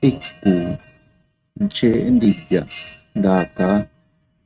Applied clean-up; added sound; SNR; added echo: neural mask model RNNoise.